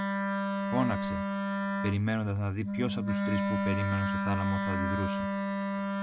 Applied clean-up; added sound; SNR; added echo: none; Wind instrument, woodwind instrument; -2 dB; none.